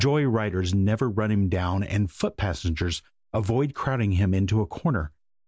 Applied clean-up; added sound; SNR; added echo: none; none; none; none.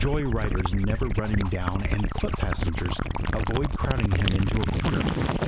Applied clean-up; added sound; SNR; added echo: none; Gurgling / Liquid; -3 dB; none.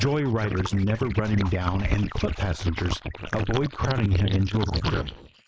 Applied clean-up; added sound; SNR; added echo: neural mask model Resemble Enhance denoiser.